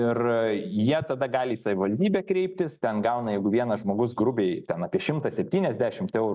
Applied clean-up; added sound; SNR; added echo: none; none; none; none.